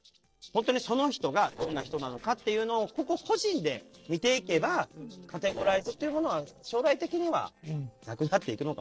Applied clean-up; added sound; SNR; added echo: neural separator model SepFormer DNS4.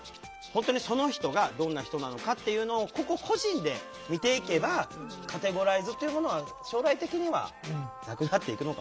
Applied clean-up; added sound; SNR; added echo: none; none; none; none.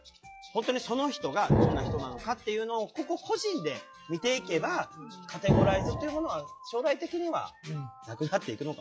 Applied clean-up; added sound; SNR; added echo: classical method log-MMSE.